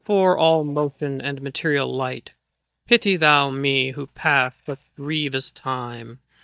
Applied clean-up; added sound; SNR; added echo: neural mask model DeepFilterNet 3.